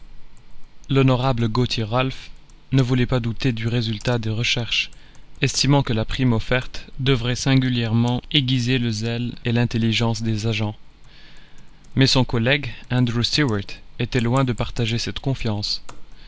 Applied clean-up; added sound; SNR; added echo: none; Computer keyboard; 17 dB; none.